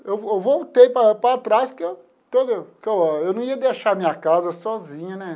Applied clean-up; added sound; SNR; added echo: none; none; none; none.